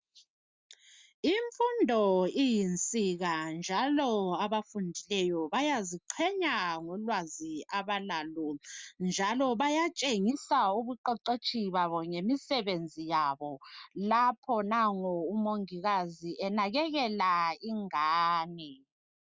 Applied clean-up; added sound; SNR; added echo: none; none; none; none.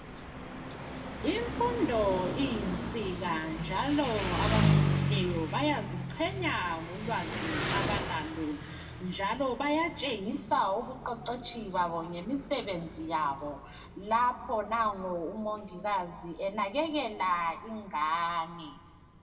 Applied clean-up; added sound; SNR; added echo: none; Engine; 3 dB; reverberation time 1.2 s.